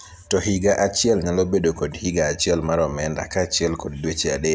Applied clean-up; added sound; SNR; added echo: none; none; none; none.